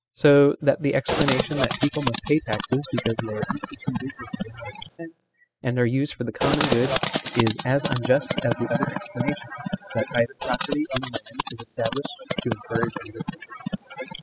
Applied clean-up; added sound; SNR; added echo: classical method spectral subtraction.